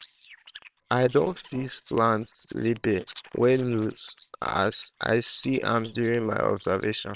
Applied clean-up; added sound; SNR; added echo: neural separator model SepFormer WHAMR!.